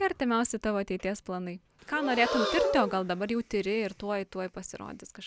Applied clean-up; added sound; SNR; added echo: none; Breathing; 5 dB; none.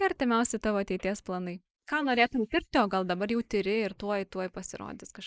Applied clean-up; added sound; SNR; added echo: neural mask model Resemble Enhance denoiser.